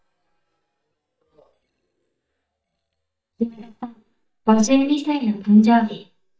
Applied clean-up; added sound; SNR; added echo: neural mask model DeepFilterNet 3.